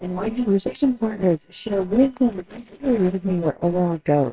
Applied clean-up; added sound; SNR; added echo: neural separator model SepFormer WHAMR!.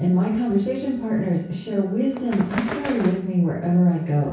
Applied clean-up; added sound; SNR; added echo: none; Bird; 14 dB; reverberation time 0.6 s.